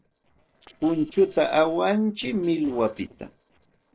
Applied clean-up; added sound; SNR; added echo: neural separator model SepFormer DNS4.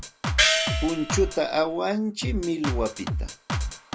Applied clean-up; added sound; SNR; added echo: none; Drum kit + Gong; -1 dB; none.